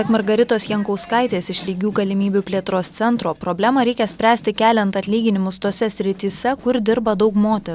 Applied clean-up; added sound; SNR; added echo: none; none; none; none.